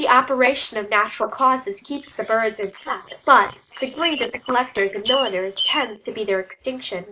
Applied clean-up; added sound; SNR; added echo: neural mask model Resemble Enhance denoiser.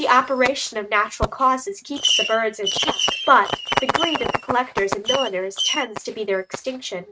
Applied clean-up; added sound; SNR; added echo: neural mask model RNNoise.